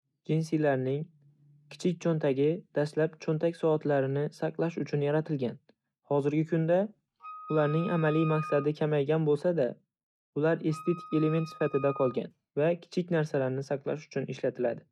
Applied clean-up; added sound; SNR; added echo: neural mask model RNNoise.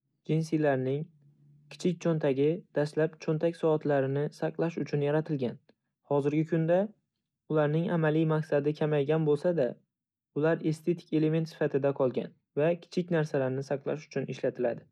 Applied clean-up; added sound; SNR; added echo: none; none; none; none.